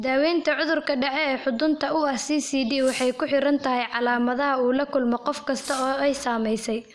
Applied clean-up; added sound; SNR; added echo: none; Fireworks; 18 dB; none.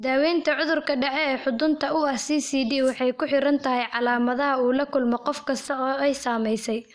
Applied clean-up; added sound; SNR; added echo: neural mask model DeepFilterNet 3.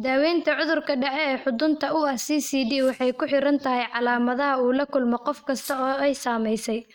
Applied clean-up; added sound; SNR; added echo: neural mask model RNNoise.